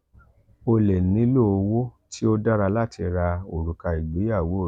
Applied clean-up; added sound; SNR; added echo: none; none; none; none.